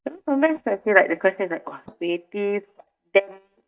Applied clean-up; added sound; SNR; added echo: neural mask model DeepFilterNet 3.